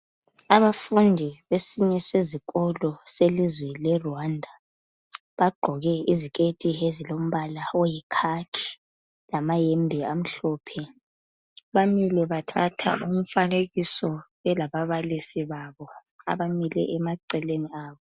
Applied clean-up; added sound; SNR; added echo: none; none; none; none.